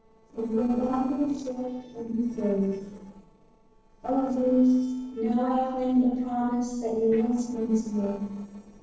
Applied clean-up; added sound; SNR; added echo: neural separator model SepFormer DNS4.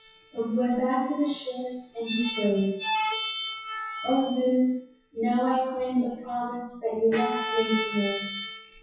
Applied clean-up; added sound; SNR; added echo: classical method WPE with log-MMSE.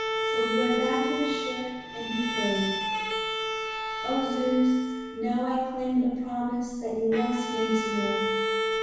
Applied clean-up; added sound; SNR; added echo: none; Bowed string instrument; 2 dB; reverberation time 1.1 s.